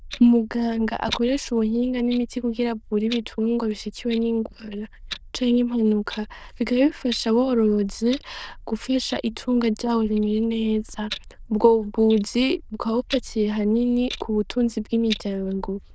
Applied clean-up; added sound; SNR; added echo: neural diffusion model UNIVERSE++.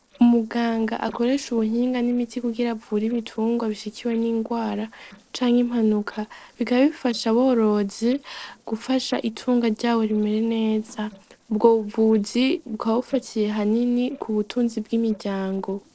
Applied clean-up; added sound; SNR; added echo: neural separator model SepFormer DNS4.